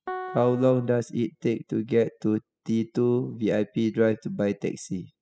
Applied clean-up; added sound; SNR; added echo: classical method spectral subtraction.